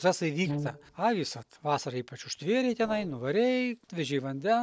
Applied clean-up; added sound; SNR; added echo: neural separator model SepFormer DNS4.